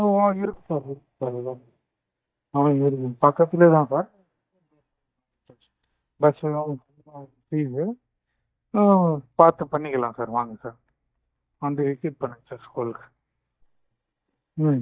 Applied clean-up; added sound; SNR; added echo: neural mask model DeepFilterNet 3.